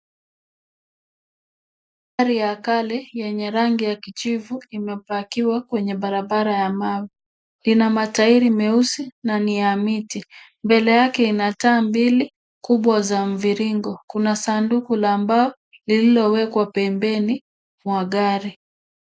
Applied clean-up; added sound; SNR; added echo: none; none; none; none.